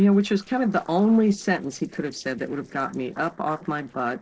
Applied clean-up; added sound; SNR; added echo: neural separator model SepFormer DNS4.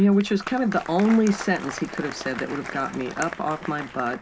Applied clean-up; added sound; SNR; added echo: none; Applause; 13 dB; reverberation time 0.3 s.